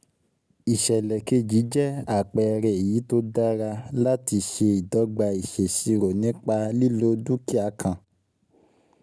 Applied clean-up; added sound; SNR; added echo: none; none; none; none.